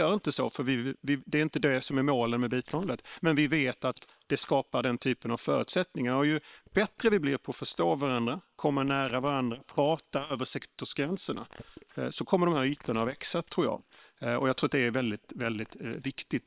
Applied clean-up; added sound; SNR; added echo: neural separator model SepFormer WHAM!.